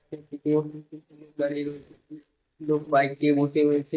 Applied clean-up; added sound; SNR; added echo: neural mask model DeepFilterNet 3.